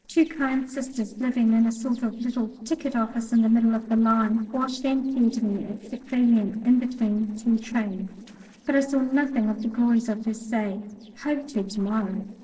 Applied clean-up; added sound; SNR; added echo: neural separator model SepFormer DNS4.